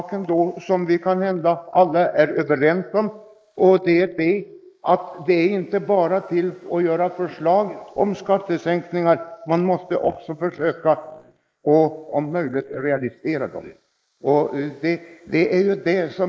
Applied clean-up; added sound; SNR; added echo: neural mask model Resemble Enhance denoiser.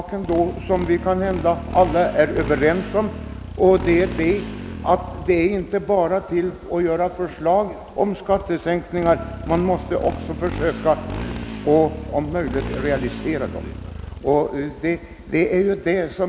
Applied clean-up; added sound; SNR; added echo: none; Motorcycle; 10 dB; none.